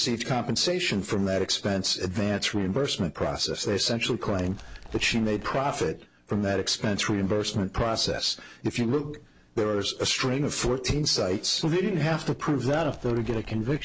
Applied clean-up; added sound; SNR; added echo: none; Animal; 14 dB; none.